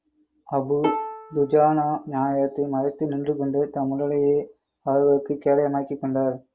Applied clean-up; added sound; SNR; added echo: none; Bowed string instrument; 11 dB; none.